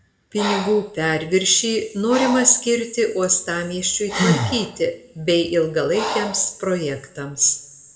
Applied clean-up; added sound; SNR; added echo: none; Breathing; 8 dB; reverberation time 0.7 s.